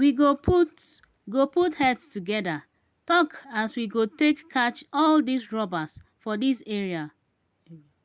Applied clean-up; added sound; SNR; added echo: none; none; none; none.